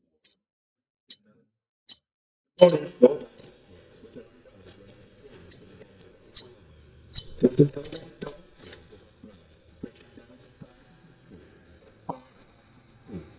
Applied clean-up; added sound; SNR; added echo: neural mask model DeepFilterNet 3.